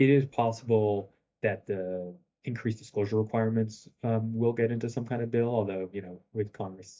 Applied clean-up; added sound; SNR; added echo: neural mask model DeepFilterNet 3.